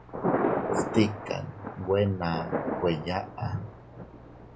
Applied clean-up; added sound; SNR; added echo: none; Thunder; 2 dB; none.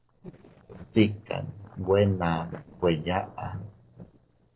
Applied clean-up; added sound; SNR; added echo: neural separator model SepFormer DNS4.